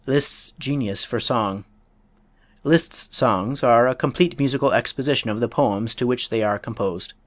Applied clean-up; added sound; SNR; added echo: none; none; none; none.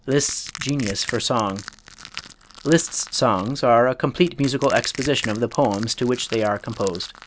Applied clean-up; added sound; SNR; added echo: none; Crushing; 16 dB; none.